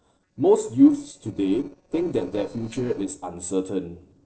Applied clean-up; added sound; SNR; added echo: neural separator model SepFormer DNS4.